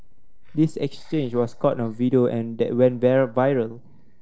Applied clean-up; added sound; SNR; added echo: neural separator model SepFormer DNS4.